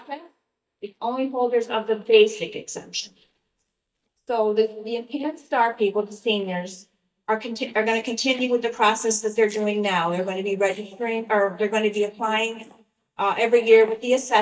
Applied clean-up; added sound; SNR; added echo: neural mask model DeepFilterNet 3.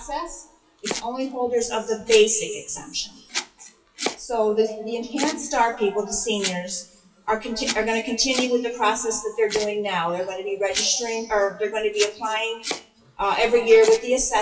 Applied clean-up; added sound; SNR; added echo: classical method WPE with log-MMSE.